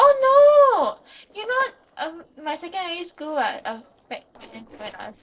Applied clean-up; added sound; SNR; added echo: neural separator model SepFormer DNS4.